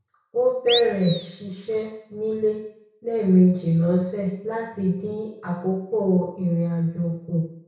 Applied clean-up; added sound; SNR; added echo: none; Animal; -5 dB; reverberation time 0.6 s.